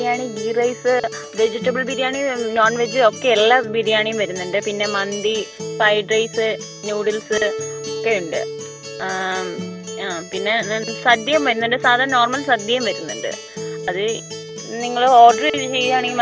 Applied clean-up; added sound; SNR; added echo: none; Acoustic guitar; 10 dB; none.